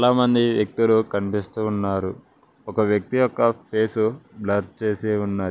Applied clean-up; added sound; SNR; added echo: none; none; none; none.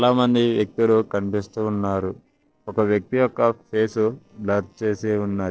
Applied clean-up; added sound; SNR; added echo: neural separator model SepFormer DNS4.